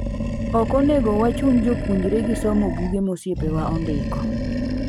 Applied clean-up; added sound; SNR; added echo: none; Animal; 3 dB; none.